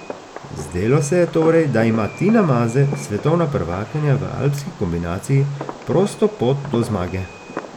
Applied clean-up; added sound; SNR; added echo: none; Fireworks; 14 dB; none.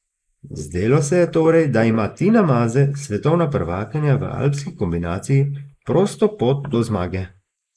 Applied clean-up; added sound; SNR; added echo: neural mask model Resemble Enhance denoiser.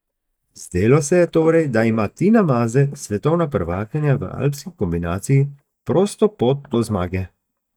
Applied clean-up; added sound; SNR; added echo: neural mask model DeepFilterNet 3.